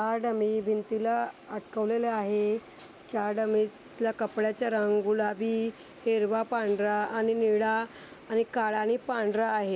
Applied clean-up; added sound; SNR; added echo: none; none; none; none.